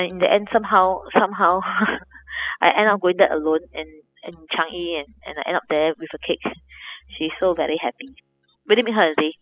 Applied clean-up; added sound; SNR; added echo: classical method spectral subtraction.